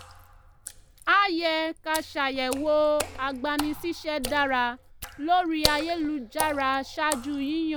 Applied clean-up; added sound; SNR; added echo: none; Water / Splash, splatter; 10 dB; none.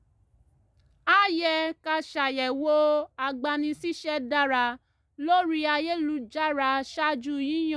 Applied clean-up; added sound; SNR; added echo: none; none; none; none.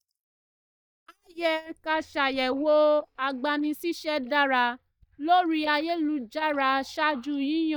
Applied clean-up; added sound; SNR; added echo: neural mask model DeepFilterNet 3.